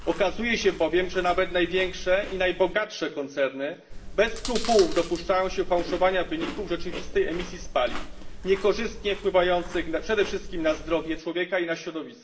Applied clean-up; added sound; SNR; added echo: none; Chewing, mastication; 9 dB; reverberation time 0.8 s.